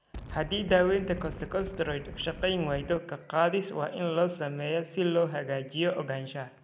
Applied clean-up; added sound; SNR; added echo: none; Wind; 12 dB; none.